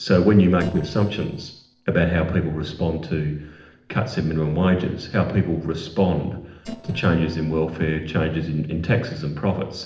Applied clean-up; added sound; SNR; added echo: neural separator model SepFormer DNS4.